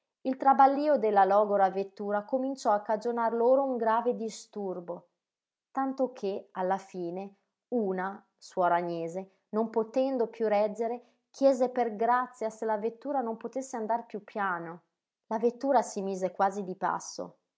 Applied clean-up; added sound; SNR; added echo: none; none; none; none.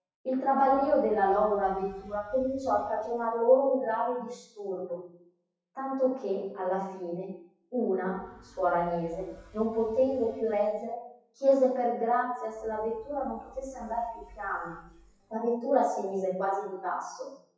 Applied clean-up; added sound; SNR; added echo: classical method WPE with log-MMSE.